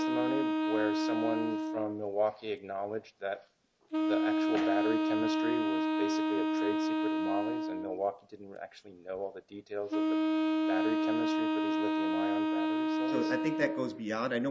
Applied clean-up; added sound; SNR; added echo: none; Wind instrument, woodwind instrument; -5 dB; none.